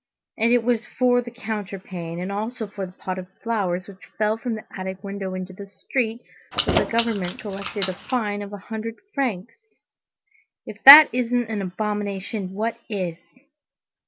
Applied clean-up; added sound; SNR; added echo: none; Keys jangling; 2 dB; none.